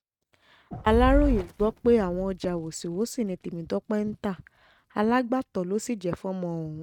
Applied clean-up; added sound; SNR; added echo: neural mask model RNNoise.